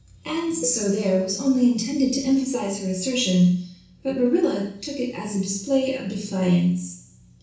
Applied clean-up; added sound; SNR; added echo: none; Cowbell; 17 dB; reverberation time 0.7 s.